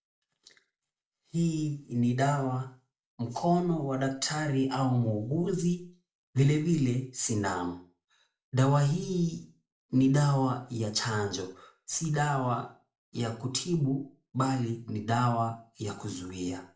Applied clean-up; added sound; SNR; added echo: none; none; none; reverberation time 0.4 s.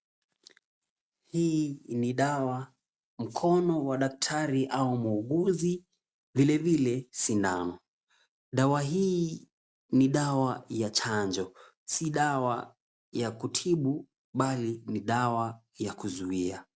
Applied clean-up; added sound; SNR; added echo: none; none; none; none.